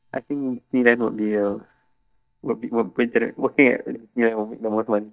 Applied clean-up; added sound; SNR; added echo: neural mask model DeepFilterNet 3.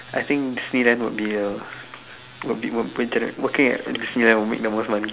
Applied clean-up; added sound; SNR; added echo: none; none; none; none.